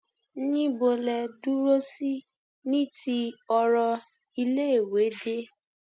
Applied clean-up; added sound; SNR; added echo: none; none; none; none.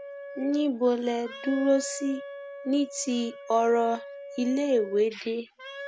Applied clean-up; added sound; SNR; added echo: none; Wind instrument, woodwind instrument; 14 dB; none.